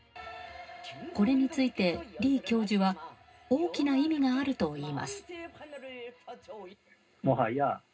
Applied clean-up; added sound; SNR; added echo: none; none; none; reverberation time 0.2 s.